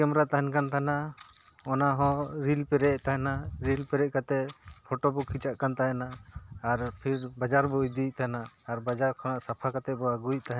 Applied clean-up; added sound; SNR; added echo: none; none; none; none.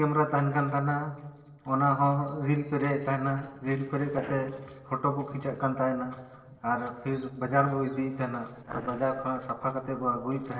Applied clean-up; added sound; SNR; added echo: neural separator model SepFormer DNS4.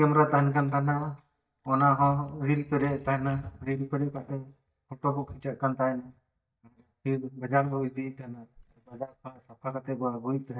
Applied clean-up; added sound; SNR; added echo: neural mask model DeepFilterNet 3.